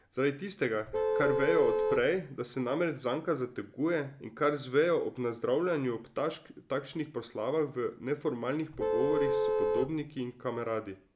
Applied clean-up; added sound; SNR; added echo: none; Vehicle horn, car horn, honking; -2 dB; none.